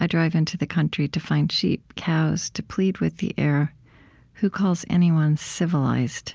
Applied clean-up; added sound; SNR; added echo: none; none; none; none.